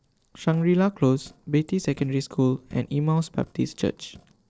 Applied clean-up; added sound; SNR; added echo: neural separator model SepFormer DNS4.